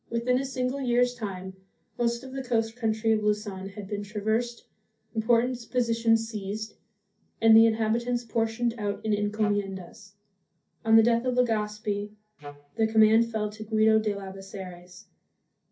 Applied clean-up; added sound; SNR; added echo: none; Wind instrument, woodwind instrument; 15 dB; reverberation time 0.3 s.